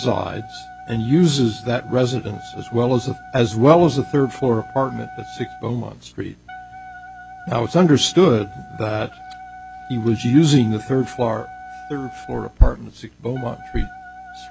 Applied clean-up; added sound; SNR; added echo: none; Wind instrument, woodwind instrument; 18 dB; none.